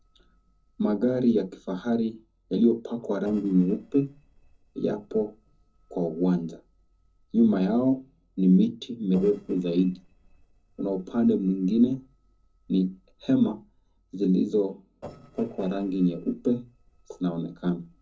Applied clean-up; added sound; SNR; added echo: neural separator model SepFormer DNS4.